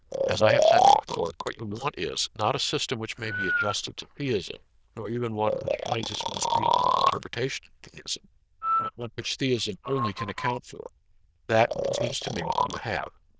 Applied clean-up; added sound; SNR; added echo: neural diffusion model UNIVERSE++.